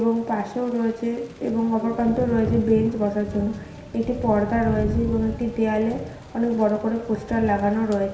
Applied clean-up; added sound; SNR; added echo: none; Thunder / Rain; 10 dB; reverberation time 0.7 s.